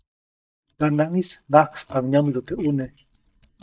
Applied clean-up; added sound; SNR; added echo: neural mask model DeepFilterNet 3.